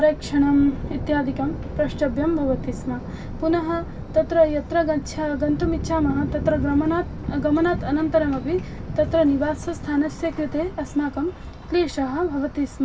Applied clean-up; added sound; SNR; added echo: none; Thunder; 9 dB; reverberation time 0.4 s.